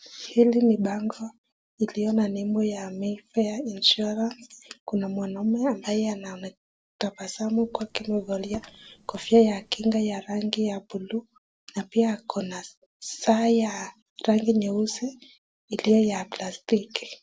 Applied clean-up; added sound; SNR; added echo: neural separator model SepFormer DNS4.